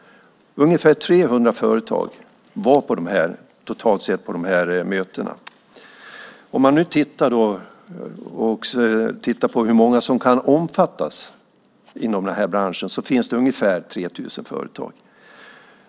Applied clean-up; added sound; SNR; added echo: none; none; none; none.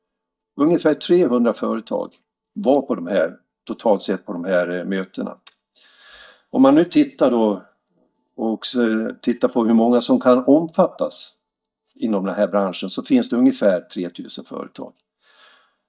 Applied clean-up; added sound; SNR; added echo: neural mask model DeepFilterNet 3.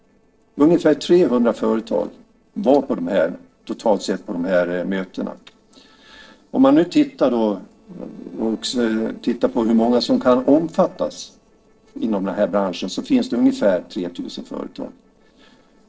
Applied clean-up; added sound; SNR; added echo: neural separator model SepFormer DNS4.